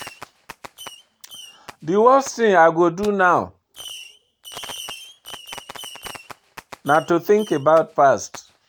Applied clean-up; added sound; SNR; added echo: none; Fireworks; 19 dB; none.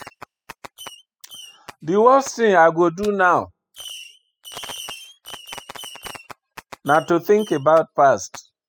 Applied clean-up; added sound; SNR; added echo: classical method spectral subtraction.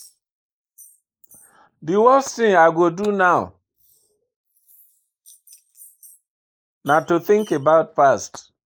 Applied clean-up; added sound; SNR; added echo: neural mask model Resemble Enhance denoiser.